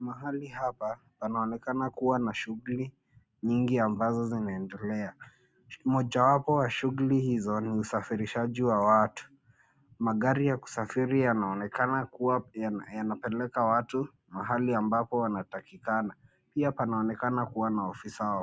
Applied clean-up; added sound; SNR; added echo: none; none; none; none.